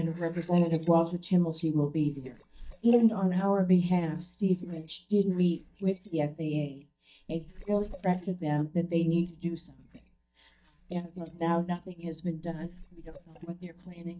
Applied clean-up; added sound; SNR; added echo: neural mask model DeepFilterNet 3.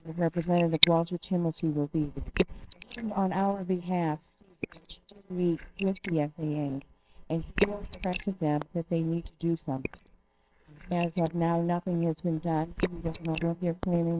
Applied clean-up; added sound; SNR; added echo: neural separator model SepFormer WHAMR!.